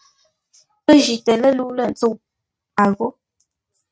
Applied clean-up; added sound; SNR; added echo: neural mask model RNNoise.